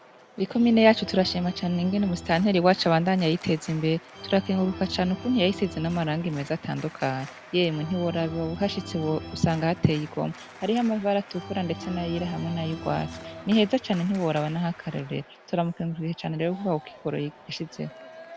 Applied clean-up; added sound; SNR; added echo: none; Organ; 15 dB; none.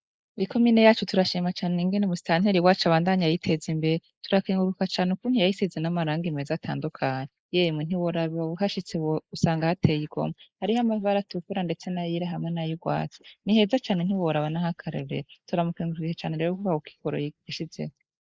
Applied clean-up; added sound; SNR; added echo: neural mask model Resemble Enhance denoiser.